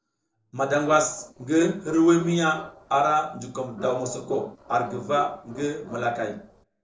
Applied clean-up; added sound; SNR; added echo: neural separator model SepFormer DNS4.